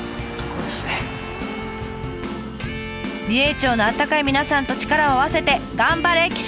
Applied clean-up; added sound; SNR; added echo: none; none; none; none.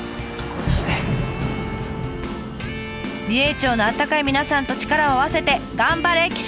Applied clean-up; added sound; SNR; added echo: none; Fireworks; 6 dB; none.